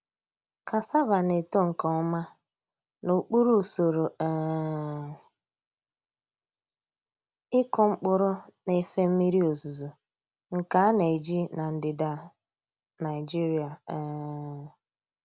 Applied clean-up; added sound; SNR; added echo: none; none; none; none.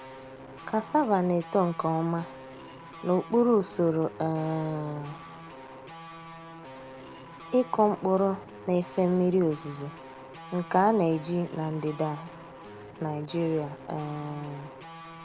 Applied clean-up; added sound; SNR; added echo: none; Guitar; 16 dB; none.